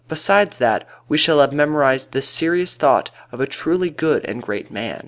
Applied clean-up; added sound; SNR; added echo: none; none; none; none.